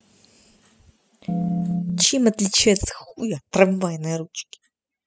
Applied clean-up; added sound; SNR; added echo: classical method spectral subtraction.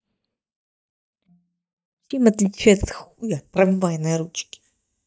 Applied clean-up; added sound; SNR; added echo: neural mask model DeepFilterNet 3.